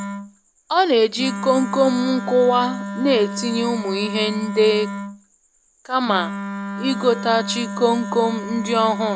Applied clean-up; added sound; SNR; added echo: none; Wind instrument, woodwind instrument; 8 dB; none.